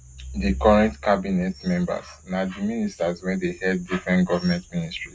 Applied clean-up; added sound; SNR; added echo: none; none; none; none.